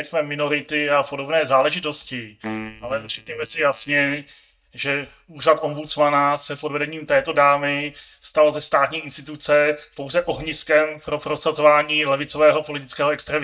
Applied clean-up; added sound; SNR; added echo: neural mask model DeepFilterNet 3.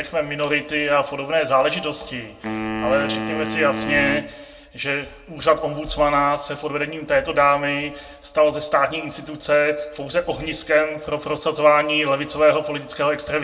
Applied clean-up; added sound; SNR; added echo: none; Wind instrument, woodwind instrument; 7 dB; reverberation time 0.2 s.